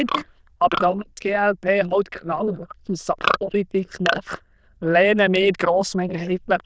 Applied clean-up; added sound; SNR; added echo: neural diffusion model UNIVERSE++.